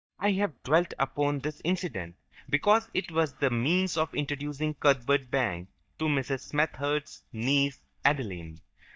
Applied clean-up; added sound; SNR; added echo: neural mask model DeepFilterNet 3.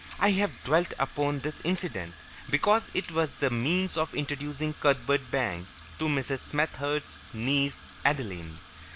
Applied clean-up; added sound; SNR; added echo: none; Sink (filling or washing) / Water tap, faucet + Bicycle bell; 11 dB; none.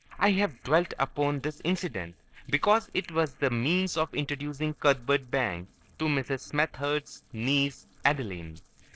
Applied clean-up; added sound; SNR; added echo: neural separator model SepFormer DNS4.